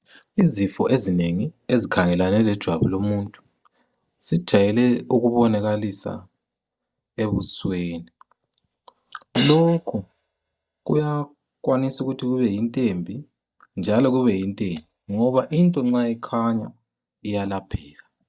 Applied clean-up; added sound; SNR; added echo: neural mask model DeepFilterNet 3.